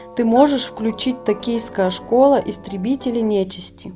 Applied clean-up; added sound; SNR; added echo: none; Piano + Doorbell; 18 dB; none.